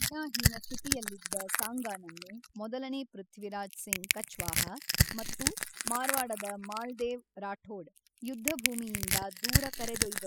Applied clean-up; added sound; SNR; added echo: classical method spectral subtraction.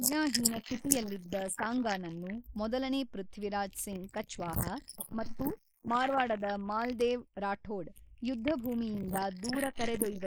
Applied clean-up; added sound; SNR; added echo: neural mask model Resemble Enhance denoiser.